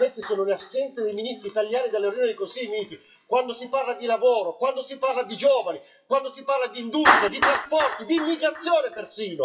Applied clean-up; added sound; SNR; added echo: classical method WPE with log-MMSE.